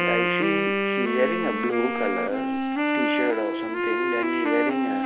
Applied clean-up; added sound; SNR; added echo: none; Wind instrument, woodwind instrument; -3 dB; none.